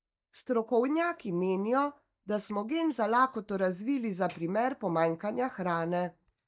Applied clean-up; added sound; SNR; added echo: neural mask model DeepFilterNet 3.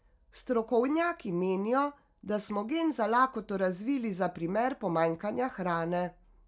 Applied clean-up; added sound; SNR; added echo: none; none; none; none.